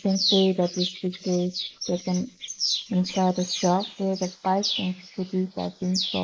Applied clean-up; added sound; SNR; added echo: neural mask model Resemble Enhance denoiser.